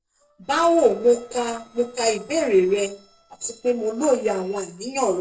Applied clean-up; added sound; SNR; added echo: neural separator model SepFormer DNS4.